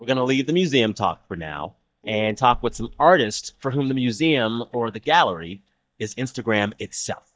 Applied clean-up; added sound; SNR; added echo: neural mask model DeepFilterNet 3.